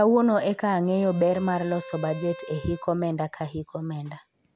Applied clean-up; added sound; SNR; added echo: none; Bowed string instrument; 19 dB; none.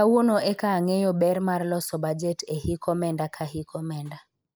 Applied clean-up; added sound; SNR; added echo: neural mask model Resemble Enhance denoiser.